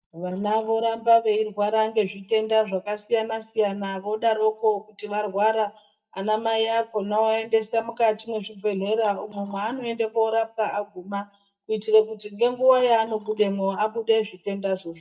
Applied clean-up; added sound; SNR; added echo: neural mask model DeepFilterNet 3.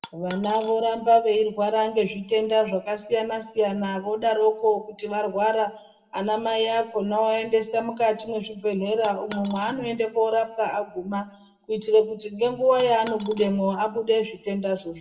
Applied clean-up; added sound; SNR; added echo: none; Coin (dropping); 17 dB; reverberation time 0.6 s.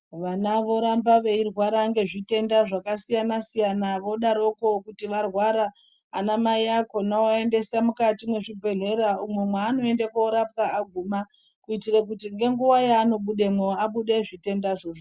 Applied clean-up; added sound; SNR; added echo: none; none; none; none.